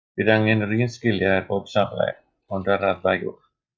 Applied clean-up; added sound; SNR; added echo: neural mask model DeepFilterNet 3.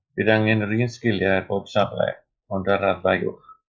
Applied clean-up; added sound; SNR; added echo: neural mask model Resemble Enhance denoiser.